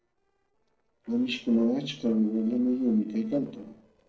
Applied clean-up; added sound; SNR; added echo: neural separator model SepFormer DNS4.